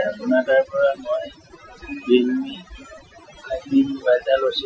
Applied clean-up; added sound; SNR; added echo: classical method Wiener filter.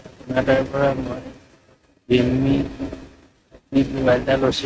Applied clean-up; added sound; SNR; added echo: neural mask model RNNoise.